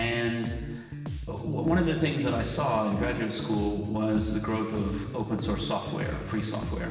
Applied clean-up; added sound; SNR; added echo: none; Bass guitar; 7 dB; reverberation time 1.3 s.